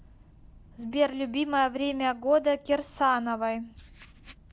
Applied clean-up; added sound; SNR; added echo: none; none; none; none.